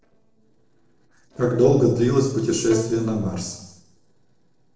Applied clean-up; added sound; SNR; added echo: neural separator model SepFormer DNS4.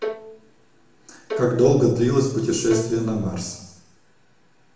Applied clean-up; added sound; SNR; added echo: none; Bowed string instrument; 12 dB; reverberation time 0.8 s.